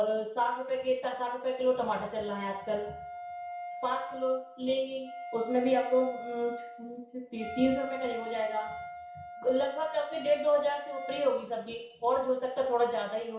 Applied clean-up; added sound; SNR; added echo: none; Wind instrument, woodwind instrument; 12 dB; reverberation time 0.6 s.